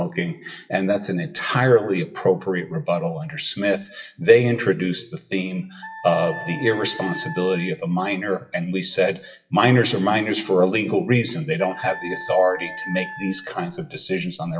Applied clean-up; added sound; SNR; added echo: classical method WPE with log-MMSE.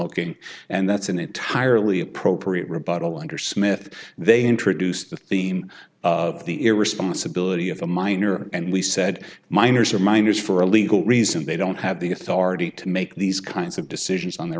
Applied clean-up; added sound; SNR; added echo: none; none; none; none.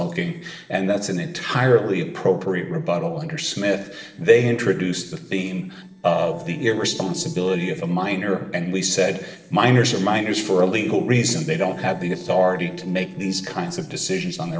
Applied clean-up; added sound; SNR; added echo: neural separator model SepFormer DNS4.